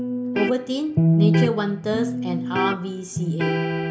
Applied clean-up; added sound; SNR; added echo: none; Electric guitar; -4 dB; none.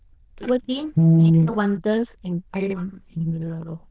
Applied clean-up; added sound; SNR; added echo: neural diffusion model UNIVERSE++.